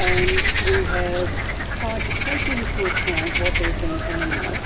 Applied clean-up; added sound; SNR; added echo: none; Frog; -5 dB; reverberation time 0.5 s.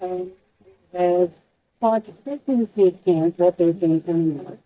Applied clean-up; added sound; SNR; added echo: neural mask model DeepFilterNet 3.